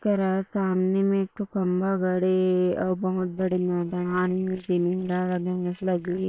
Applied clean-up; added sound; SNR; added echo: neural separator model SepFormer WHAM!.